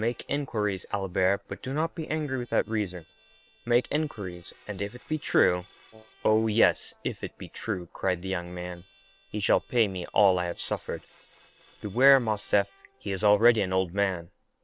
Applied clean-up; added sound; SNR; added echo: neural separator model SepFormer WHAM!.